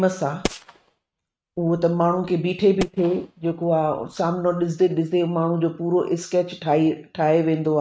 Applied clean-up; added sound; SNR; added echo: neural mask model RNNoise.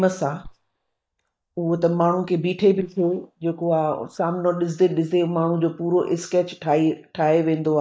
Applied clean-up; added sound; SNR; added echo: neural mask model DeepFilterNet 3.